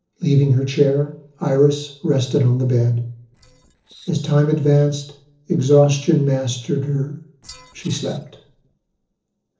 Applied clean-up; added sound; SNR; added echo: neural separator model SepFormer DNS4.